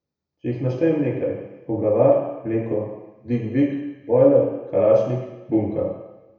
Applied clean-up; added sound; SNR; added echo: none; none; none; reverberation time 1.0 s.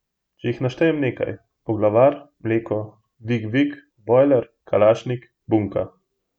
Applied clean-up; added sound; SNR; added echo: none; none; none; none.